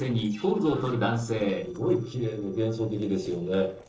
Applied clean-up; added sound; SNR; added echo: neural separator model SepFormer DNS4.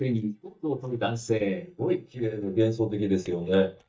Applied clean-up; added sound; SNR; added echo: neural mask model DeepFilterNet 3.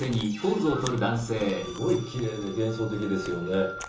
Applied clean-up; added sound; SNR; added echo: none; Chewing, mastication; 18 dB; reverberation time 0.6 s.